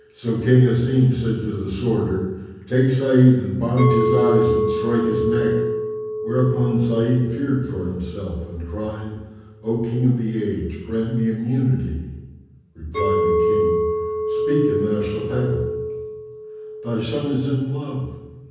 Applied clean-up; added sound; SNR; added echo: none; Chink, clink; 5 dB; reverberation time 1.1 s.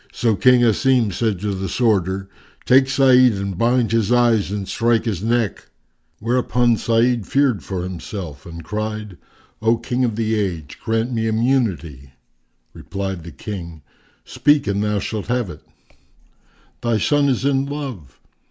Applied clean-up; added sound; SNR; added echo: none; none; none; none.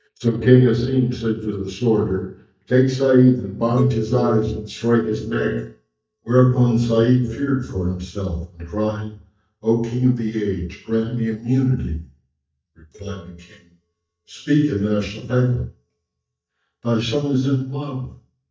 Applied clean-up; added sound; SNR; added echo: neural mask model DeepFilterNet 3.